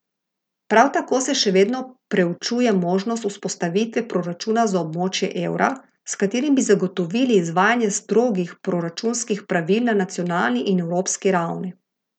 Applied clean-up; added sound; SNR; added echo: none; none; none; none.